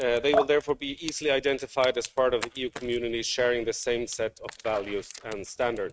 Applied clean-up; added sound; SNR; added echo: neural mask model RNNoise.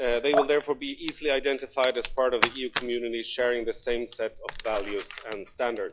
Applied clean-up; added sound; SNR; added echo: classical method log-MMSE.